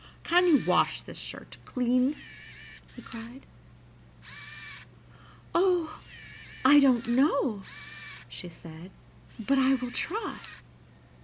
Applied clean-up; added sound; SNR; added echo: none; Camera; 16 dB; none.